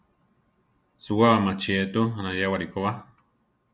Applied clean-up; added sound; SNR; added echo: none; none; none; none.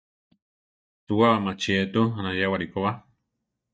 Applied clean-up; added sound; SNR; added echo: neural mask model DeepFilterNet 3.